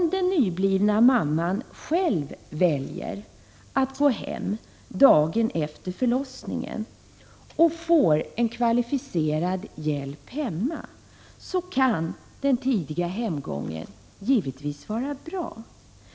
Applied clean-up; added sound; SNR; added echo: none; none; none; none.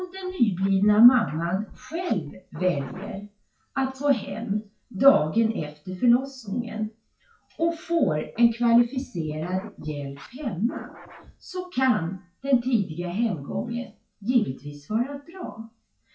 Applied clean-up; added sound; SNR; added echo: classical method WPE with log-MMSE.